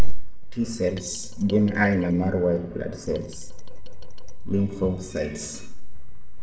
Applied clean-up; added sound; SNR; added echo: neural separator model SepFormer DNS4.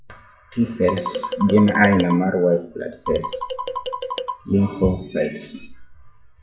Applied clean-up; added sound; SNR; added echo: classical method WPE with log-MMSE.